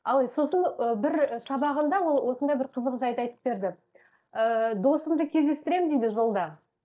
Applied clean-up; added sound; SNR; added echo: neural mask model DeepFilterNet 3.